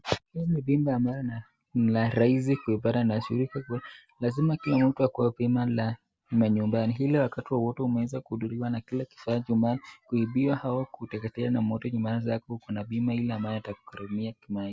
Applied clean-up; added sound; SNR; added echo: none; none; none; none.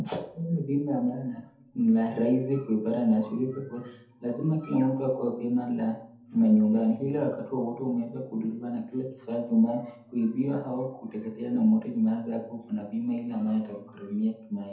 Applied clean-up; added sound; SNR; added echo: none; none; none; reverberation time 0.6 s.